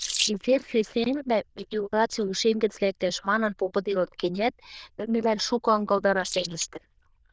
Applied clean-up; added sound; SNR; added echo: neural diffusion model UNIVERSE++.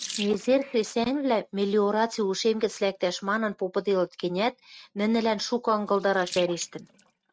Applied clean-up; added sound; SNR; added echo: neural mask model RNNoise.